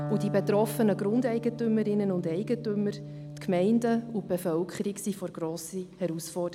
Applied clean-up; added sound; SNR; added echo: none; Electric guitar; 11 dB; none.